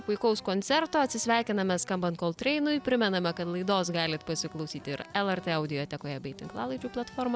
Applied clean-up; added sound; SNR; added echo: none; none; none; none.